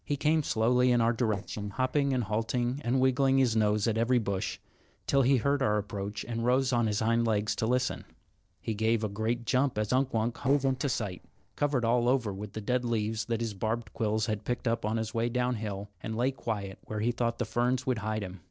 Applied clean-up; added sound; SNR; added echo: neural separator model SepFormer DNS4.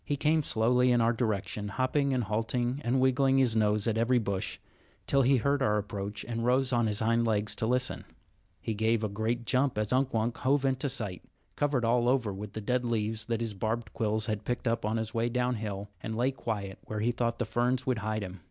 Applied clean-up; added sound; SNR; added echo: none; none; none; none.